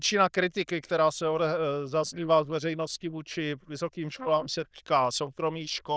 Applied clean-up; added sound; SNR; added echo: neural diffusion model UNIVERSE++.